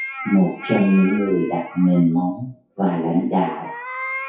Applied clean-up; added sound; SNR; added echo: classical method WPE with log-MMSE.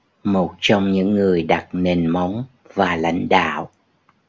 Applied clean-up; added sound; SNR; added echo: none; none; none; none.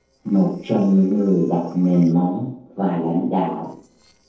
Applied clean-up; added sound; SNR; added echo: neural separator model SepFormer DNS4.